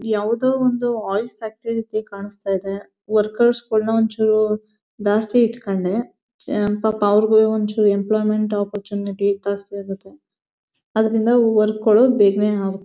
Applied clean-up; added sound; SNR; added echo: none; none; none; none.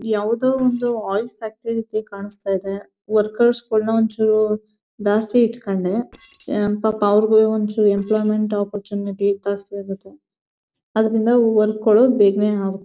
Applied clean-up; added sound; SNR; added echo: neural separator model SepFormer DNS4.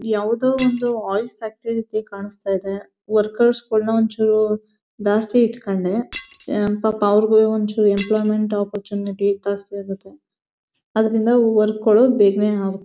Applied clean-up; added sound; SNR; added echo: none; Shatter; 17 dB; none.